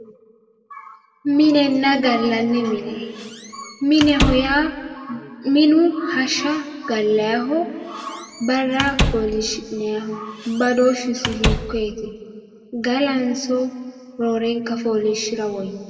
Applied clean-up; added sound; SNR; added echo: none; Squeak / Slam; 6 dB; reverberation time 1.6 s.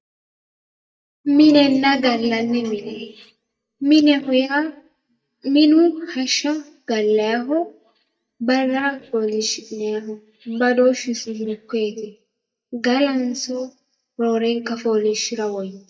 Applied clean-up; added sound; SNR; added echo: neural mask model DeepFilterNet 3.